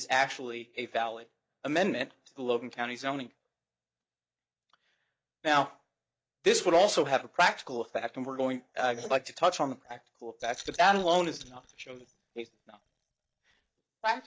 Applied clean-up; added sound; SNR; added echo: neural mask model DeepFilterNet 3.